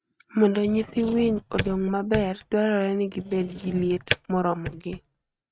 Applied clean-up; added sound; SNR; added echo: neural mask model RNNoise.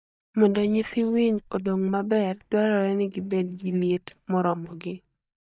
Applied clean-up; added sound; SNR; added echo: neural mask model DeepFilterNet 3.